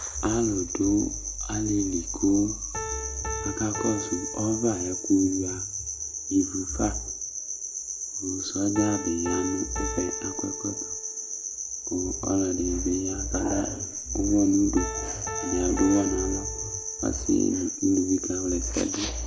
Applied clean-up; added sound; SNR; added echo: none; Piano; 15 dB; none.